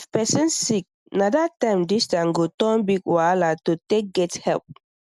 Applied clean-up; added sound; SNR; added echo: none; none; none; none.